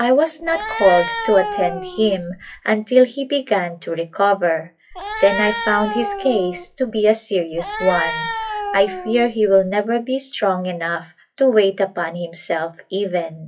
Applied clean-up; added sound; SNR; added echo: classical method WPE with log-MMSE.